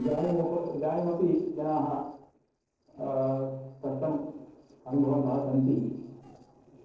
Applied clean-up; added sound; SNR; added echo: neural separator model SepFormer DNS4.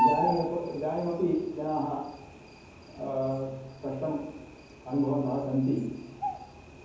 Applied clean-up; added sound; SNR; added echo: none; Bird; 4 dB; reverberation time 0.9 s.